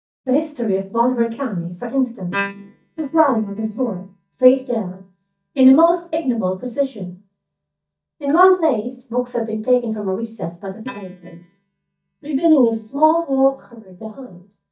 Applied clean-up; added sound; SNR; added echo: neural mask model DeepFilterNet 3.